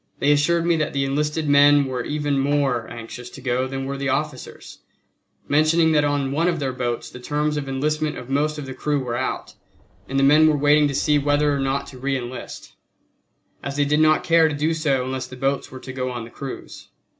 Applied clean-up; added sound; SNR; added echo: none; Subway, metro, underground; 18 dB; none.